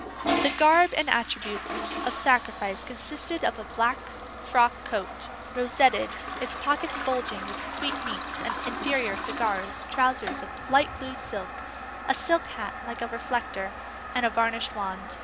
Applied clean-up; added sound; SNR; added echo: none; Toilet flush; 7 dB; none.